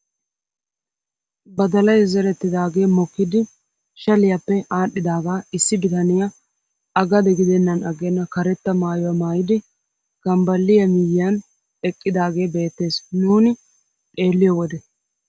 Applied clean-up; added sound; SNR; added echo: none; none; none; none.